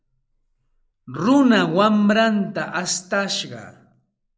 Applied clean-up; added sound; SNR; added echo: neural mask model Resemble Enhance denoiser.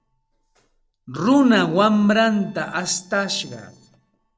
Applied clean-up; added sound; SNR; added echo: neural separator model SepFormer DNS4.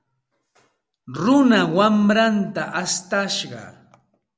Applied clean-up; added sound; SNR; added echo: none; none; none; none.